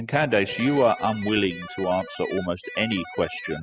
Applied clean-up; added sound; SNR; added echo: classical method spectral subtraction.